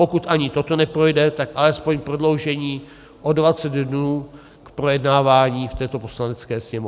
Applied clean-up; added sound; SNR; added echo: none; none; none; none.